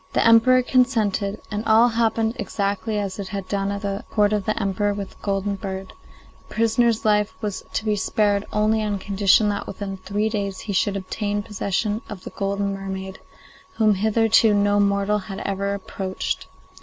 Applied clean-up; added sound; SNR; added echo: none; none; none; none.